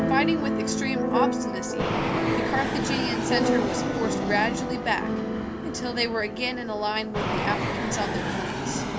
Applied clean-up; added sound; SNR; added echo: none; Keyboard (musical) + Fixed-wing aircraft, airplane; -3 dB; none.